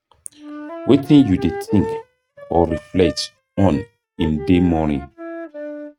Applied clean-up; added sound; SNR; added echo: neural mask model RNNoise.